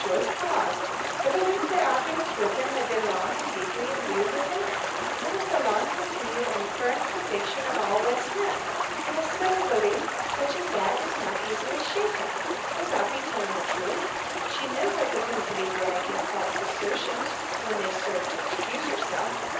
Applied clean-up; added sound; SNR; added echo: none; Stream; 0 dB; reverberation time 0.7 s.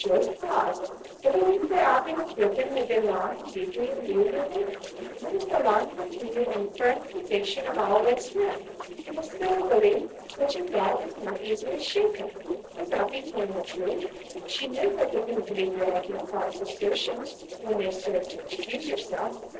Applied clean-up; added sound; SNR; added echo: neural separator model SepFormer DNS4.